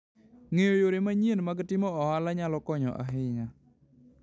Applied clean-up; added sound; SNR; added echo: none; none; none; none.